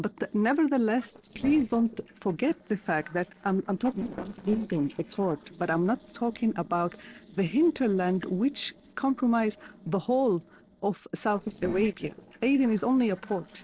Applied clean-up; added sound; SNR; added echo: neural separator model SepFormer DNS4.